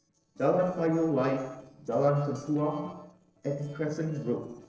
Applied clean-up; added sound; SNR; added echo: neural separator model SepFormer DNS4.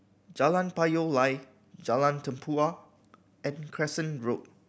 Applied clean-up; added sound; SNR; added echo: none; none; none; none.